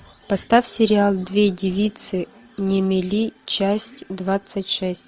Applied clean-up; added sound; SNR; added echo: none; none; none; none.